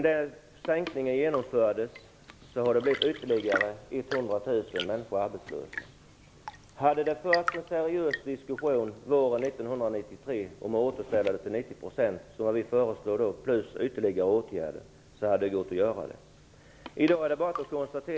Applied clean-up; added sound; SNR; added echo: none; Tap / Fill (with liquid) / Trickle, dribble / Chirp, tweet / Engine; 13 dB; none.